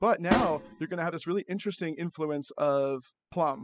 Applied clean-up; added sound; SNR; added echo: classical method spectral subtraction.